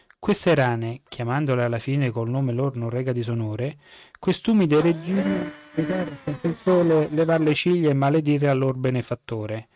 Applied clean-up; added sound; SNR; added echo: neural mask model RNNoise.